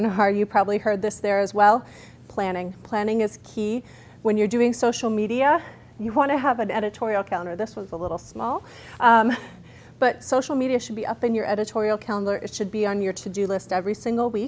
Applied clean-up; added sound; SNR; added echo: none; none; none; none.